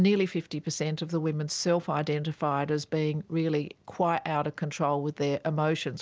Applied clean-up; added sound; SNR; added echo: none; none; none; none.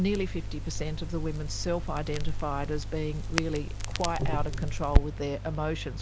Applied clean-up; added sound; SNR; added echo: none; Crackle; -3 dB; none.